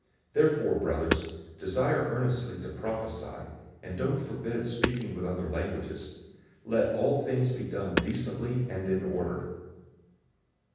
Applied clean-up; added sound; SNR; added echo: none; Hammer; 8 dB; reverberation time 1.1 s.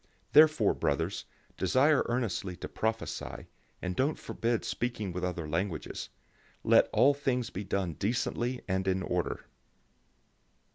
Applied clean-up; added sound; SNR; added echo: none; none; none; none.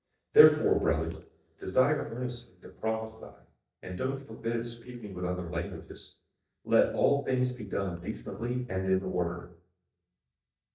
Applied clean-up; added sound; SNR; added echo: neural mask model DeepFilterNet 3.